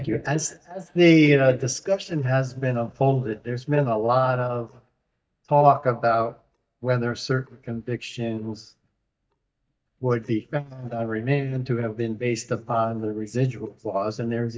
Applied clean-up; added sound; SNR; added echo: neural mask model DeepFilterNet 3.